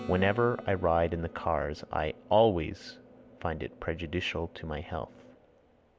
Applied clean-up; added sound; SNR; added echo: none; Acoustic guitar / Strum; 19 dB; none.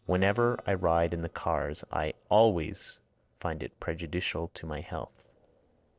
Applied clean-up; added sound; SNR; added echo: neural separator model SepFormer DNS4.